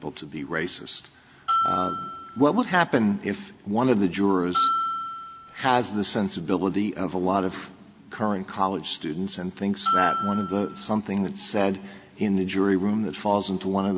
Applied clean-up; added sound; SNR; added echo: none; Bell; 1 dB; none.